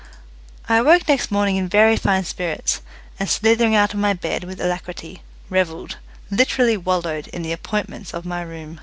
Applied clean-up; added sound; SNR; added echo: none; none; none; none.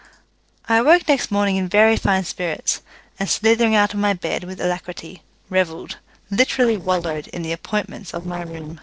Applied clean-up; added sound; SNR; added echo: neural separator model SepFormer DNS4.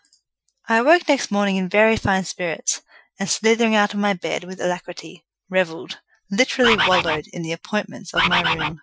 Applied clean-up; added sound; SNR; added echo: classical method Wiener filter.